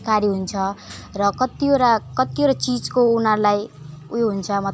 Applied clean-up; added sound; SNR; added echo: none; none; none; none.